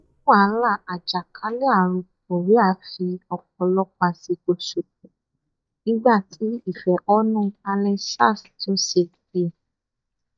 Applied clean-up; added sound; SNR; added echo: neural mask model DeepFilterNet 3.